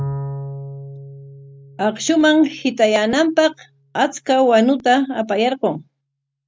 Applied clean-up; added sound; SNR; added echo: none; Bowed string instrument; 16 dB; none.